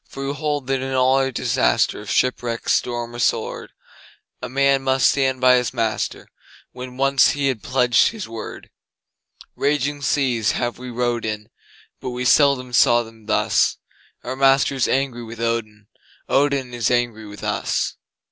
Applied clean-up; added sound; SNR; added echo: none; none; none; none.